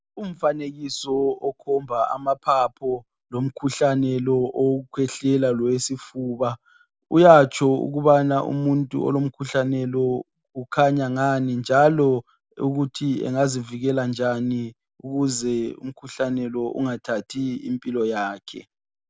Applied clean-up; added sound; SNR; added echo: none; none; none; none.